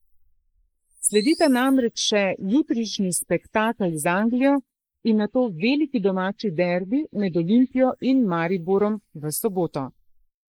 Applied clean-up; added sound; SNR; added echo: neural mask model Resemble Enhance denoiser.